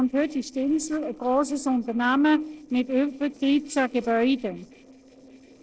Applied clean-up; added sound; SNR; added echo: neural separator model SepFormer DNS4.